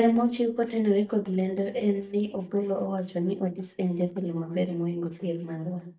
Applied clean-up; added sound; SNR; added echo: neural mask model DeepFilterNet 3.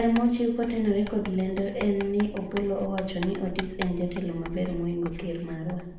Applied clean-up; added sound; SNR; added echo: none; Writing; 12 dB; reverberation time 0.7 s.